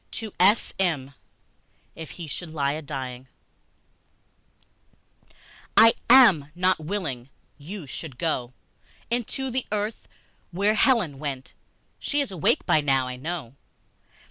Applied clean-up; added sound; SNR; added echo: none; none; none; none.